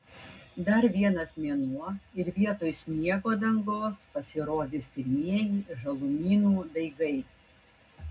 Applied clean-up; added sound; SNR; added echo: none; none; none; reverberation time 0.3 s.